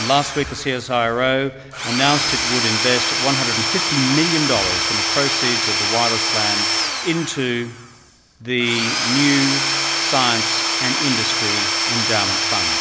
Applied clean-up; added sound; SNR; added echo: none; Tools / Domestic sounds, home sounds; -1 dB; none.